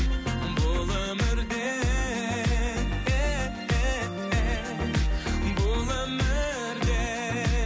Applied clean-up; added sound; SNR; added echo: none; none; none; none.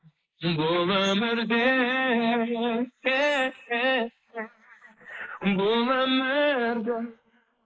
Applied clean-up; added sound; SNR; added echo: neural mask model Resemble Enhance denoiser.